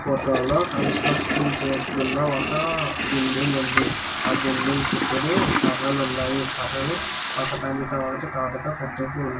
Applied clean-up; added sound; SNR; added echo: none; Toilet flush / Water tap, faucet; 0 dB; reverberation time 0.2 s.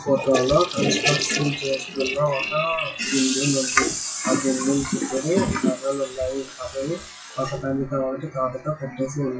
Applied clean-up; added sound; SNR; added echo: classical method WPE with log-MMSE.